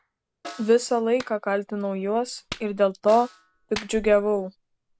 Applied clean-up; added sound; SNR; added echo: none; Clapping + Snare drum; 18 dB; none.